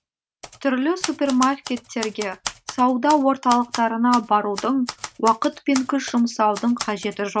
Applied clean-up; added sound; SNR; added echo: none; Typewriter; 14 dB; none.